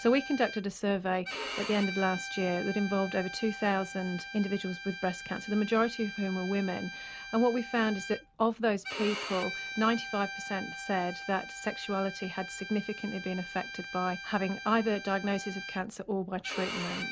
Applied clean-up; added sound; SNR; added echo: none; Bowed string instrument; 10 dB; none.